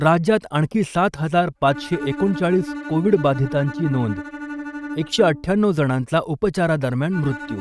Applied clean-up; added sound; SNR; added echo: neural mask model RNNoise.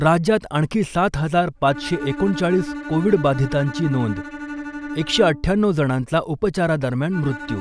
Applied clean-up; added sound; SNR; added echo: none; Bowed string instrument; 12 dB; none.